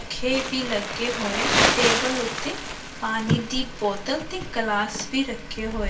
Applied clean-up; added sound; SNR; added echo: none; Crumpling, crinkling; 1 dB; reverberation time 0.3 s.